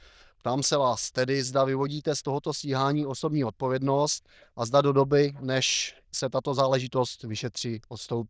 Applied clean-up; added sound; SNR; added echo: neural diffusion model UNIVERSE++.